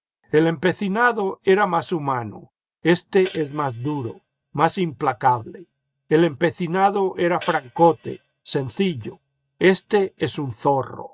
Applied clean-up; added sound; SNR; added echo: neural mask model RNNoise.